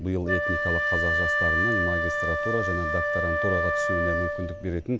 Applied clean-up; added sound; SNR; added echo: none; Wind instrument, woodwind instrument; -3 dB; none.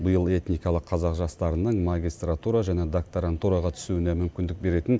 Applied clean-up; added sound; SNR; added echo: none; none; none; none.